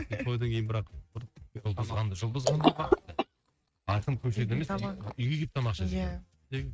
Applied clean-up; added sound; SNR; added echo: neural mask model RNNoise.